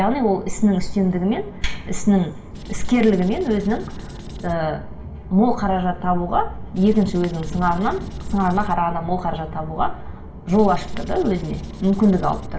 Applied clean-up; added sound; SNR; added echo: none; Writing; 15 dB; reverberation time 0.5 s.